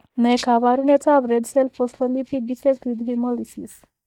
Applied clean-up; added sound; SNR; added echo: neural mask model DeepFilterNet 3.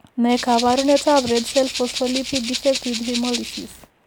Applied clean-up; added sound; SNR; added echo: none; Rattle (instrument); 8 dB; none.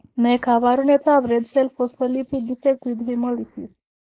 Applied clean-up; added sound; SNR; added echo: neural mask model Resemble Enhance denoiser.